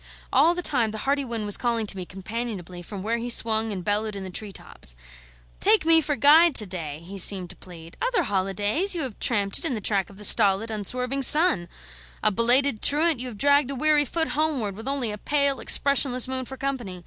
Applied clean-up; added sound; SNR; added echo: none; none; none; none.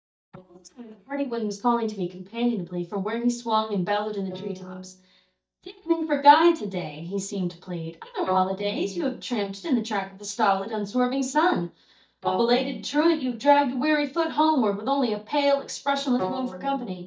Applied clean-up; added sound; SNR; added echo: neural mask model DeepFilterNet 3.